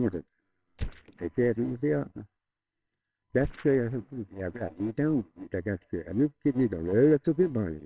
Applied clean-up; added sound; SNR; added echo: neural separator model SepFormer WHAMR!.